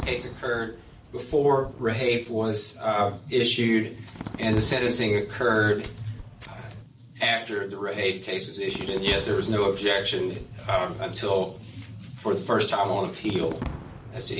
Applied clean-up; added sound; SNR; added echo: none; Fireworks; 15 dB; none.